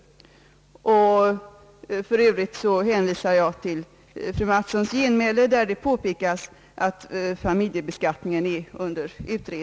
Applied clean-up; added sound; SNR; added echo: none; none; none; none.